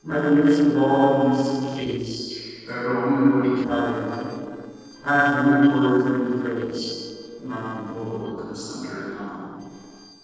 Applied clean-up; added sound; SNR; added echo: neural separator model SepFormer DNS4.